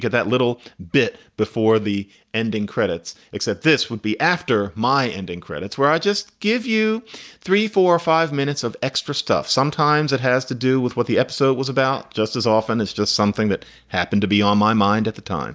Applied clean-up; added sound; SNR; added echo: none; none; none; none.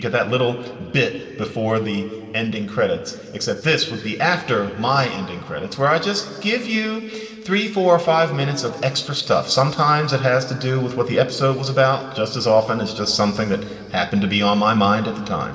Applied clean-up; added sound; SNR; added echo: none; none; none; reverberation time 2.3 s.